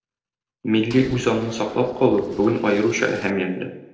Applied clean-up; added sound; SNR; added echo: neural separator model SepFormer DNS4.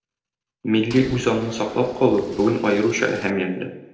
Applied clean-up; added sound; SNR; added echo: none; Boat, Water vehicle; 19 dB; reverberation time 0.7 s.